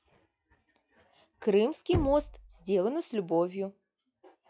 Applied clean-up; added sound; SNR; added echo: classical method log-MMSE.